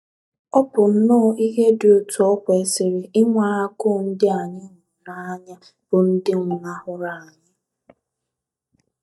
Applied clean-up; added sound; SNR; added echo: neural mask model DeepFilterNet 3.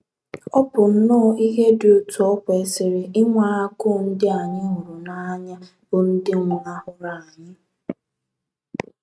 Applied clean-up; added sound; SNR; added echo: neural mask model RNNoise.